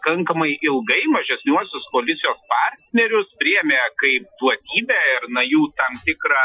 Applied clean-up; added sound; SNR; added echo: classical method Wiener filter.